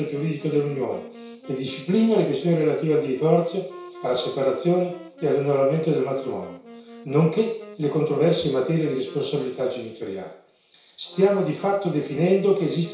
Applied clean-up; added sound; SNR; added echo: none; Wind instrument, woodwind instrument; 20 dB; reverberation time 0.6 s.